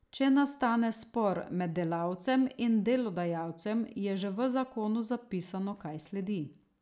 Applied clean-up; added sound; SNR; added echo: none; none; none; none.